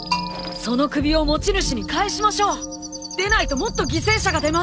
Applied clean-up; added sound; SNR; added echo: none; Chirp, tweet + Bell; 11 dB; none.